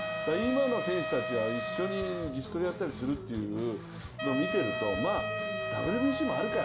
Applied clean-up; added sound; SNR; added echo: none; Wind instrument, woodwind instrument; 4 dB; reverberation time 0.5 s.